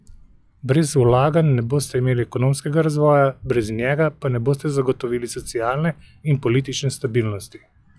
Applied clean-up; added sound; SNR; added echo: classical method log-MMSE.